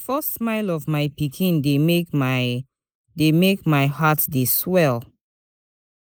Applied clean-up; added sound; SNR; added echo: neural mask model Resemble Enhance denoiser.